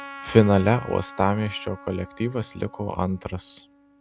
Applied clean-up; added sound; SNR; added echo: none; Trumpet; 19 dB; none.